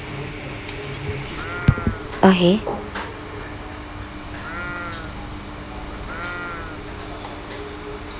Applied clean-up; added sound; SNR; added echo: none; Engine / Mechanisms + Livestock, farm animals, working animals; 10 dB; none.